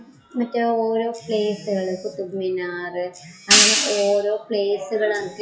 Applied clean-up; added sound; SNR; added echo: classical method WPE with log-MMSE.